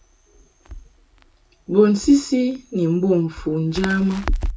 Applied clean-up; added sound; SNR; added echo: none; Crackle; 10 dB; reverberation time 0.2 s.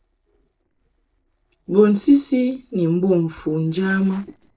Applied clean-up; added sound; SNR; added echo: neural separator model SepFormer DNS4.